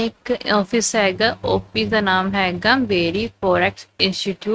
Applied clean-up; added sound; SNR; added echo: neural mask model RNNoise.